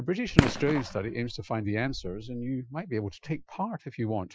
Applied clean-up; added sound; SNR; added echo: classical method Wiener filter.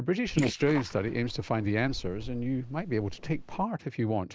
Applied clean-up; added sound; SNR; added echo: neural mask model Resemble Enhance denoiser.